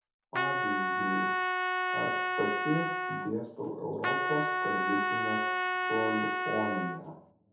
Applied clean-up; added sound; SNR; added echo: none; Trumpet; -4 dB; reverberation time 0.6 s.